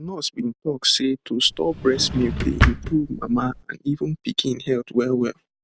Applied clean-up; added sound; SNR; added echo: none; Drawer open or close; 2 dB; none.